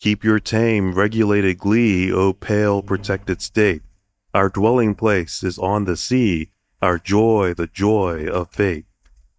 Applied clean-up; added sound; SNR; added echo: neural mask model DeepFilterNet 3.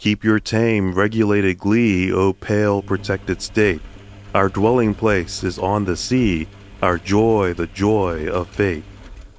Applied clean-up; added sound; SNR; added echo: none; Engine; 19 dB; none.